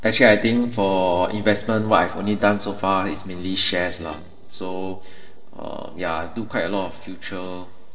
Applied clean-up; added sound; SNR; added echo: neural separator model SepFormer DNS4.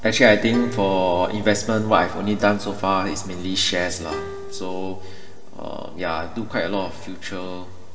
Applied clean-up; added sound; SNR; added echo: none; Plucked string instrument; 17 dB; reverberation time 1.6 s.